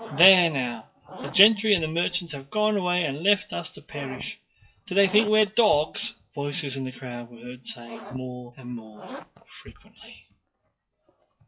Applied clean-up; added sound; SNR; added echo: classical method WPE with log-MMSE.